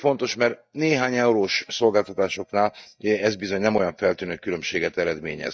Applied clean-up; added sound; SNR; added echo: neural mask model DeepFilterNet 3.